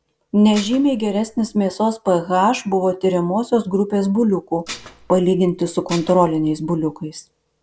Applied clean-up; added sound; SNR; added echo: none; Dishes, pots, and pans; 19 dB; none.